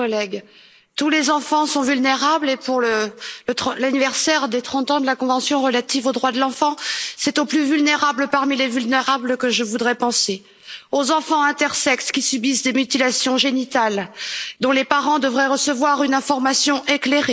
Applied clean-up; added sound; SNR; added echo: neural mask model Resemble Enhance denoiser.